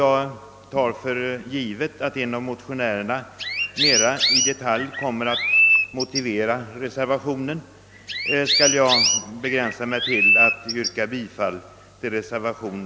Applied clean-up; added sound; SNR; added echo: none; Chirp, tweet; -3 dB; none.